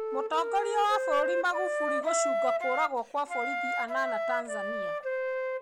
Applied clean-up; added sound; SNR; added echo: none; Wind instrument, woodwind instrument; -1 dB; none.